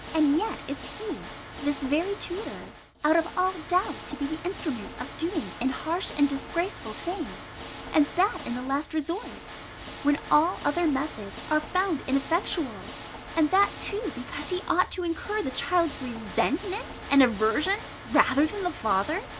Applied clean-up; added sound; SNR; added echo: none; Water / Mechanisms; 12 dB; none.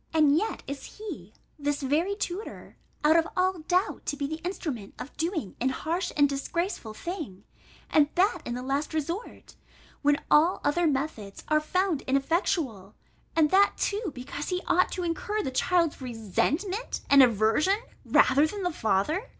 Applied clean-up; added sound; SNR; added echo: none; none; none; none.